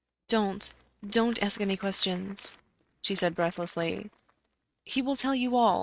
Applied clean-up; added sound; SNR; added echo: neural mask model RNNoise.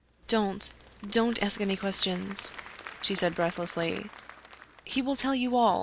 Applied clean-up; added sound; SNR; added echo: none; Applause / Crowd; 17 dB; none.